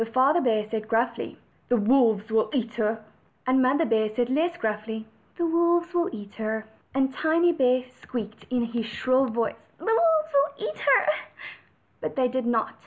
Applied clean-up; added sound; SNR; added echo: none; none; none; none.